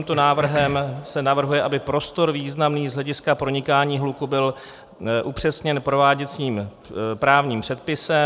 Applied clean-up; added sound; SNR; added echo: none; none; none; none.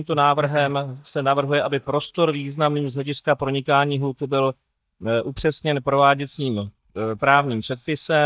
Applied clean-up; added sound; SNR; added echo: neural mask model DeepFilterNet 3.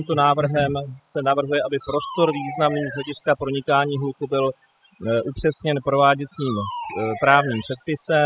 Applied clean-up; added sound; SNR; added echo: classical method spectral subtraction.